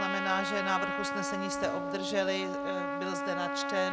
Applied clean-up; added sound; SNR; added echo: none; Trumpet; 0 dB; none.